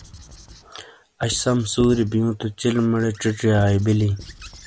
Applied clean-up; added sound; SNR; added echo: none; Squeak / Writing; 19 dB; none.